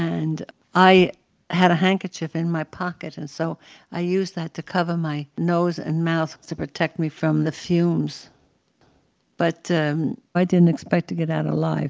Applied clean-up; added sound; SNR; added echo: none; none; none; none.